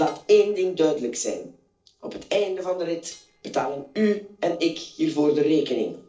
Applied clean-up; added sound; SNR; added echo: neural separator model SepFormer DNS4.